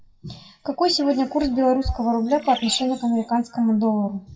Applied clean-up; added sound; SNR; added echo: classical method WPE with log-MMSE.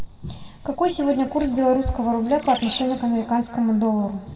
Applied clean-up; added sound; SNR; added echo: none; Bird; 18 dB; reverberation time 1.3 s.